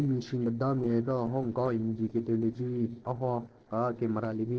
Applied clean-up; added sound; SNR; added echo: neural separator model SepFormer DNS4.